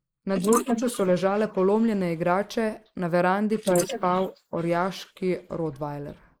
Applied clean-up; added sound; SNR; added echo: neural mask model Resemble Enhance denoiser.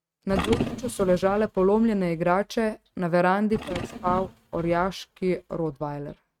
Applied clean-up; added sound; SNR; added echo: neural mask model RNNoise.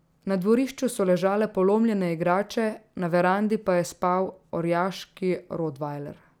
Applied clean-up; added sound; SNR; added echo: none; none; none; none.